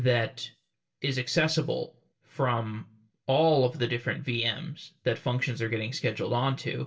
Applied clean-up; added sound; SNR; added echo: none; none; none; reverberation time 0.2 s.